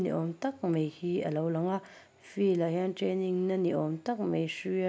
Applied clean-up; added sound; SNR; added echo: none; none; none; none.